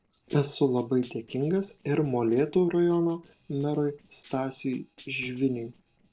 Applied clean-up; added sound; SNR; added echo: neural separator model SepFormer DNS4.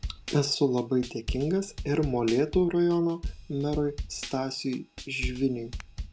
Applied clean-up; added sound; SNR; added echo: none; Drum kit; 10 dB; none.